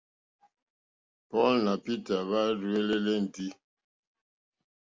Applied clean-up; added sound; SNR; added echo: none; none; none; none.